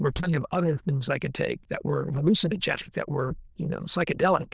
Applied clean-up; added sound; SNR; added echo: neural diffusion model UNIVERSE++.